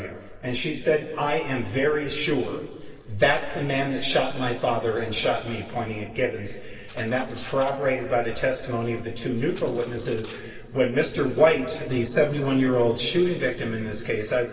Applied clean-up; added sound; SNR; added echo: neural separator model SepFormer DNS4.